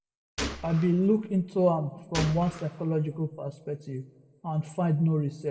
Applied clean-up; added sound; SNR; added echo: none; Gunshot, gunfire; 10 dB; reverberation time 1.3 s.